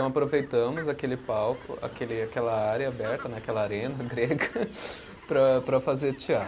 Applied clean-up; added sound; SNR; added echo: none; Fowl; 19 dB; none.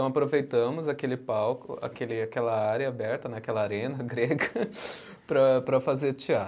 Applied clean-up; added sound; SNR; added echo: none; none; none; none.